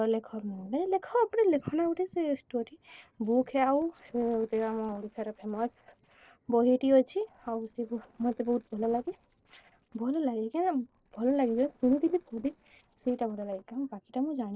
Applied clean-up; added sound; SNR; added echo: neural separator model SepFormer DNS4.